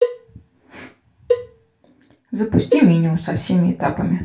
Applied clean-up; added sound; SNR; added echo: none; Cowbell; 6 dB; reverberation time 0.3 s.